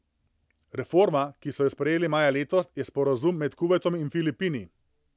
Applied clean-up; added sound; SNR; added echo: none; none; none; none.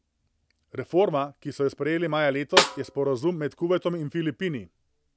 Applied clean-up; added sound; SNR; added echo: none; Snare drum; 0 dB; none.